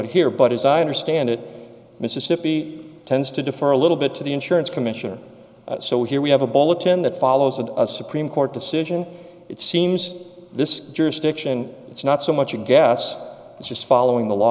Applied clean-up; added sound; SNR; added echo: none; none; none; none.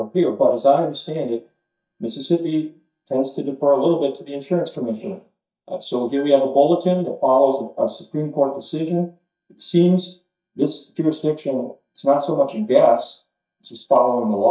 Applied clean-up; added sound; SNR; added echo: neural mask model DeepFilterNet 3.